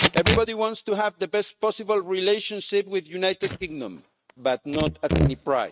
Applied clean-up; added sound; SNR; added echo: neural mask model RNNoise.